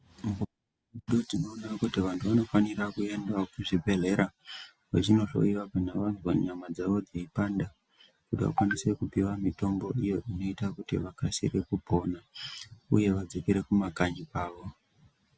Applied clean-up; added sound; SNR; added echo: none; none; none; none.